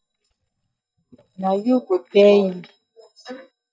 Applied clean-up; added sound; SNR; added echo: neural mask model DeepFilterNet 3.